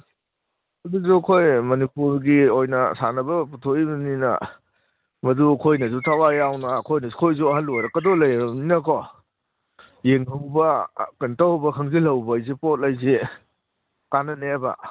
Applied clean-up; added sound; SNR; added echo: none; Bird; 15 dB; none.